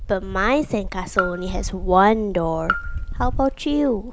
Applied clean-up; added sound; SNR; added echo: none; Wind + Raindrop / Drip; 6 dB; none.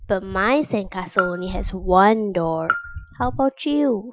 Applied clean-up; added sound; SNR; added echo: classical method Wiener filter.